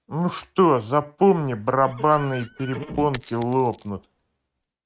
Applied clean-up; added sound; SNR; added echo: neural mask model RNNoise.